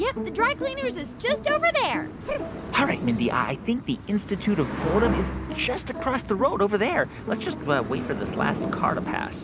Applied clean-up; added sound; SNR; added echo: none; none; none; none.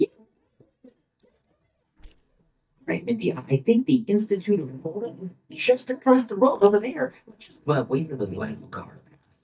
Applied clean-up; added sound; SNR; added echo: neural mask model DeepFilterNet 3.